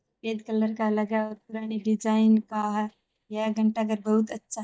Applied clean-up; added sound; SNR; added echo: neural mask model DeepFilterNet 3.